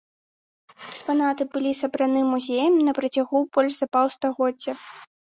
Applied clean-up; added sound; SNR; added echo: none; none; none; none.